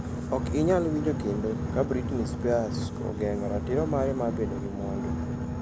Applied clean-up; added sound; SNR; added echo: none; Boat, Water vehicle; 2 dB; none.